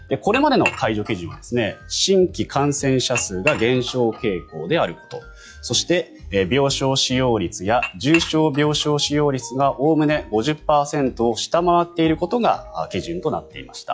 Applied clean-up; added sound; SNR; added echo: classical method log-MMSE.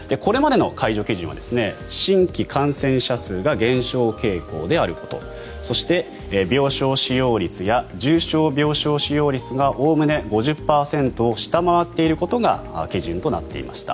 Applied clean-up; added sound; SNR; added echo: none; none; none; none.